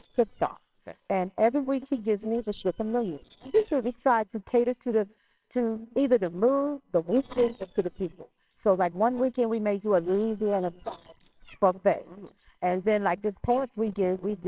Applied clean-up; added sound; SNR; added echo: neural separator model SepFormer WHAMR!.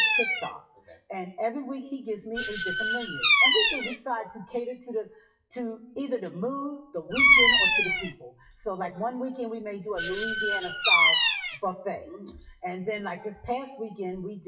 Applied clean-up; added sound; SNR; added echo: classical method WPE with log-MMSE.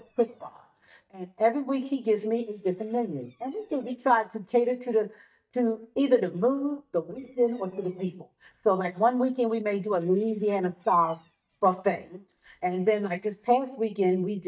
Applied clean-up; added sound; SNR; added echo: neural mask model DeepFilterNet 3.